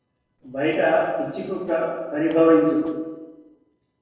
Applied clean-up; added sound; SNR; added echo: neural separator model SepFormer DNS4.